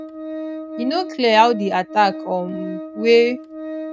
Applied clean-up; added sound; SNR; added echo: neural mask model RNNoise.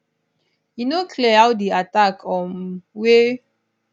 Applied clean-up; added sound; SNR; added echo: none; none; none; none.